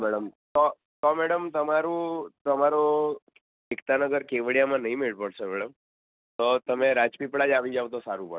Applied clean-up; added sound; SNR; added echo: none; none; none; none.